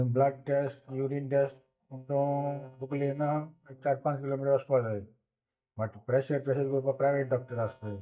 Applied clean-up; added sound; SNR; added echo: neural mask model DeepFilterNet 3.